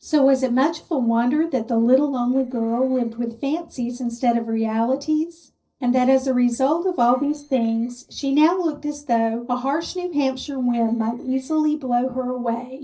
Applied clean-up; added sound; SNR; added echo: neural separator model SepFormer DNS4.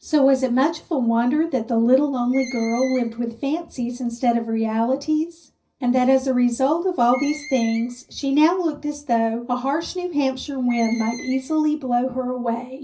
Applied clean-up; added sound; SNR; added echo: none; Screech; 19 dB; reverberation time 0.4 s.